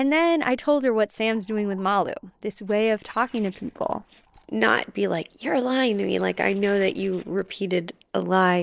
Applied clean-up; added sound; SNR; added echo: neural separator model SepFormer DNS4.